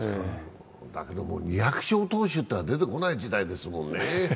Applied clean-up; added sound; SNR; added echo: none; none; none; none.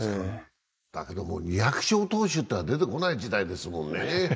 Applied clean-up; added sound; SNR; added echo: neural mask model Resemble Enhance denoiser.